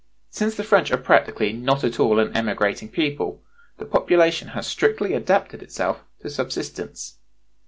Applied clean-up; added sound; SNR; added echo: none; none; none; none.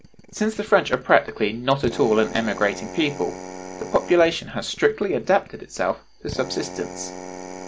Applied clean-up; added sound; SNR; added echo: none; Drill; 14 dB; none.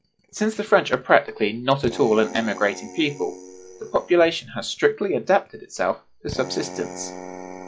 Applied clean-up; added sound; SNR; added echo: classical method log-MMSE.